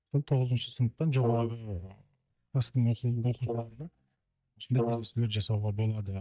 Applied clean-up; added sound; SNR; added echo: neural mask model DeepFilterNet 3.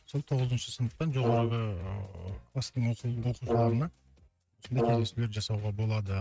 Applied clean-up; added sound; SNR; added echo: neural mask model RNNoise.